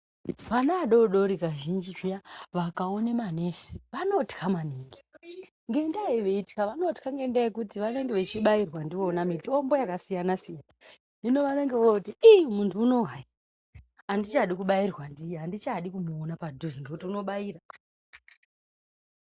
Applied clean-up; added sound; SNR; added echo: none; none; none; none.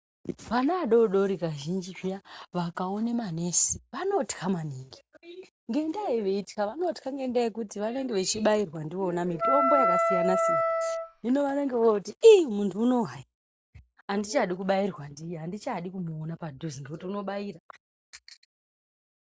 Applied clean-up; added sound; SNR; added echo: none; Wind instrument, woodwind instrument; -3 dB; none.